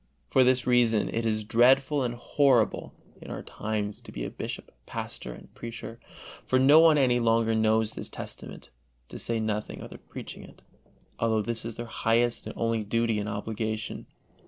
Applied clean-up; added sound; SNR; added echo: neural separator model SepFormer DNS4.